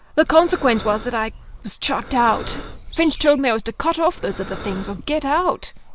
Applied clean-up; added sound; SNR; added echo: none; Breathing + Bird vocalization, bird call, bird song; 12 dB; none.